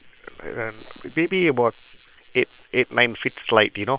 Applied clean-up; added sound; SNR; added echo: neural separator model SepFormer WHAM!.